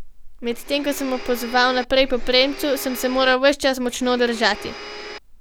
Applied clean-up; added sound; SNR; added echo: none; Domestic sounds, home sounds; 15 dB; none.